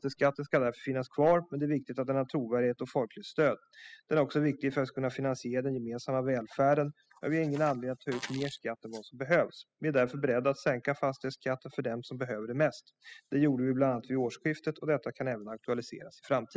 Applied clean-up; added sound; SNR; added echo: classical method spectral subtraction.